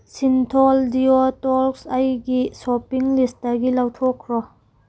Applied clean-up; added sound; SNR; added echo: none; none; none; none.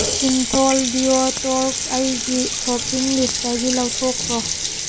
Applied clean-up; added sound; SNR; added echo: none; Water tap, faucet; 2 dB; none.